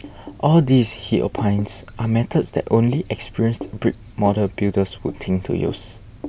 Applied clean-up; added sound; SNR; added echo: none; Writing; 12 dB; none.